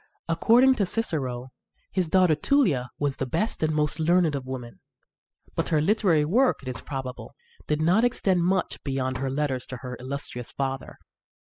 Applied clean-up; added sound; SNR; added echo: classical method spectral subtraction.